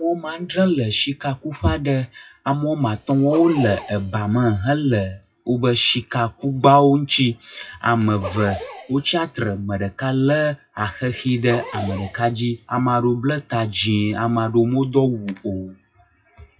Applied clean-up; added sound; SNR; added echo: classical method WPE with log-MMSE.